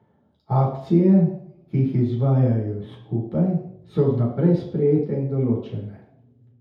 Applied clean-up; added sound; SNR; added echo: none; none; none; reverberation time 0.8 s.